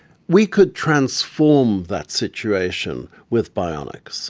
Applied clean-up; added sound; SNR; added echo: none; none; none; none.